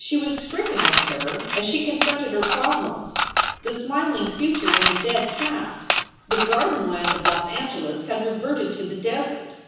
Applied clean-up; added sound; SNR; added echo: none; Coin (dropping) / Mechanisms; 0 dB; reverberation time 1.1 s.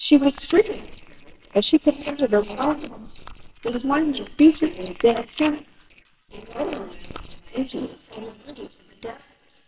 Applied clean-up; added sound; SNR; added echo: neural separator model SepFormer WHAMR!.